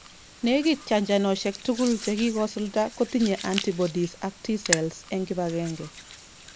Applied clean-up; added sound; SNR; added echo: none; Hands; 11 dB; none.